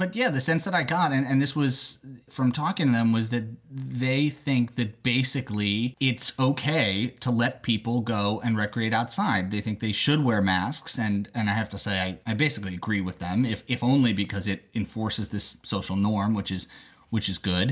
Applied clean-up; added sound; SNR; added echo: none; none; none; none.